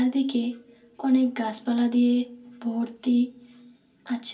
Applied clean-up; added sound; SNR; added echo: none; none; none; reverberation time 0.3 s.